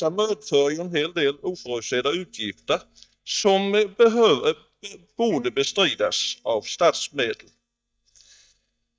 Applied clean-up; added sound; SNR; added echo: neural mask model DeepFilterNet 3.